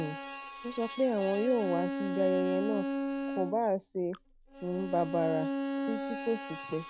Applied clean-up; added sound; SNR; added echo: none; Bowed string instrument; 4 dB; none.